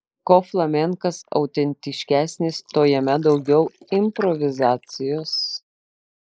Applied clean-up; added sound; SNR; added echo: neural mask model Resemble Enhance denoiser.